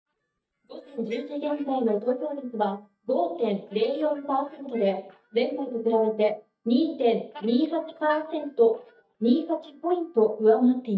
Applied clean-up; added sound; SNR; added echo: neural mask model DeepFilterNet 3.